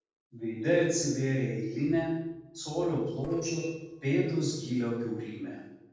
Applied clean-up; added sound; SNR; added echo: neural separator model SepFormer DNS4.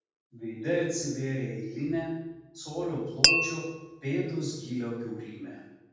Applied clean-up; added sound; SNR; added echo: none; Tap; -5 dB; reverberation time 1.2 s.